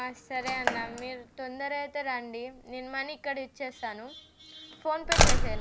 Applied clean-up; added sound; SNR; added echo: none; Slam; -5 dB; none.